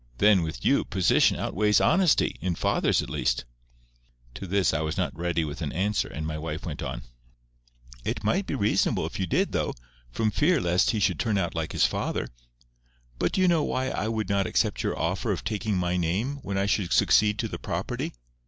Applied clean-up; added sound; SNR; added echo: none; none; none; none.